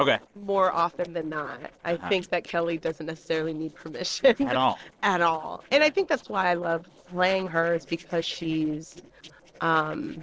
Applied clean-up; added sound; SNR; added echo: neural separator model SepFormer DNS4.